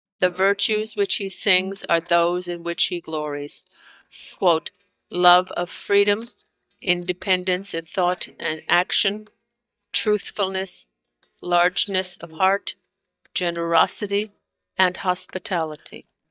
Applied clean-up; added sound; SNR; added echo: neural mask model DeepFilterNet 3.